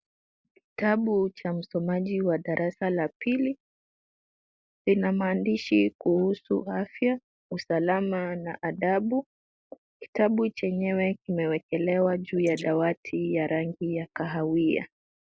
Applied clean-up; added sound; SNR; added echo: neural mask model Resemble Enhance denoiser.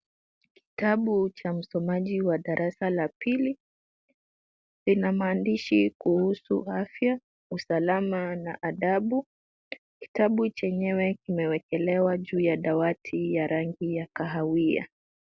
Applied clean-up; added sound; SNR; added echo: none; none; none; none.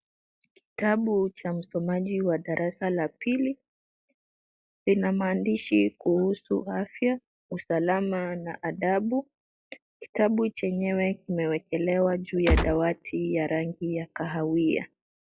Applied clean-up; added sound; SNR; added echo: classical method log-MMSE.